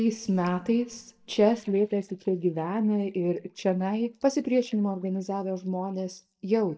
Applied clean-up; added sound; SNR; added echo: neural mask model DeepFilterNet 3.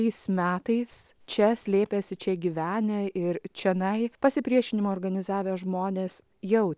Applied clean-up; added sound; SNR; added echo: none; none; none; none.